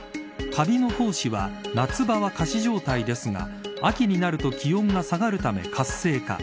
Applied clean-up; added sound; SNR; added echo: none; none; none; none.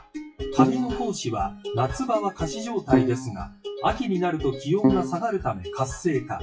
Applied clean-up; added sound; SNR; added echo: classical method WPE with log-MMSE.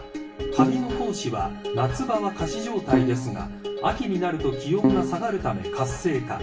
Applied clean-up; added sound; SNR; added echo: none; Keyboard (musical); -2 dB; reverberation time 0.3 s.